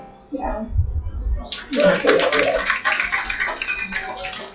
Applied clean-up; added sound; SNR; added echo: classical method WPE with log-MMSE.